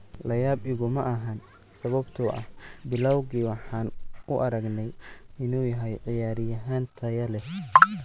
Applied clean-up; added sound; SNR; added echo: none; Breathing; 12 dB; none.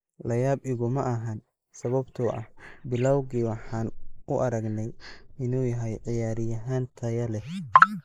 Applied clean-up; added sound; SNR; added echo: neural mask model Resemble Enhance denoiser.